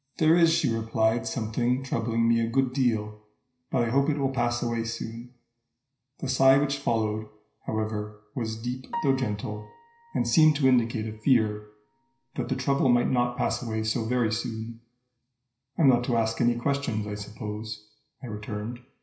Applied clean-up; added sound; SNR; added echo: none; Piano; 17 dB; reverberation time 0.5 s.